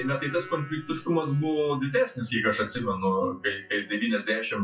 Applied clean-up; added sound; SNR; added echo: classical method WPE with log-MMSE.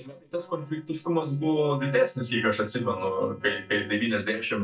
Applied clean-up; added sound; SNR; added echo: neural mask model DeepFilterNet 3.